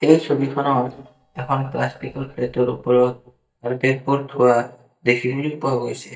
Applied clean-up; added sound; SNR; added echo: neural mask model DeepFilterNet 3.